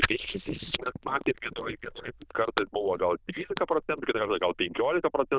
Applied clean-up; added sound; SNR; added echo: neural diffusion model UNIVERSE++.